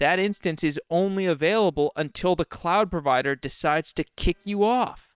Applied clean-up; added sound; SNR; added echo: neural separator model SepFormer WHAM!.